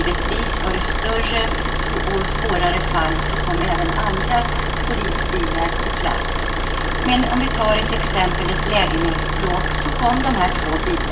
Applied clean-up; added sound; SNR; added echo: none; Idling / Car; -1 dB; reverberation time 2.3 s.